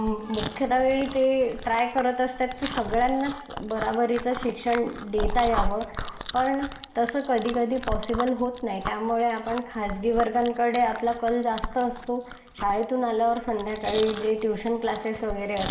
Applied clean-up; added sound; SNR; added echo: none; Chewing, mastication; 9 dB; reverberation time 0.9 s.